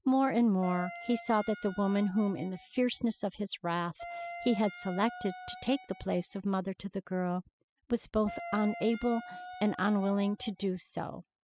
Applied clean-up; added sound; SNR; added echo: classical method spectral subtraction.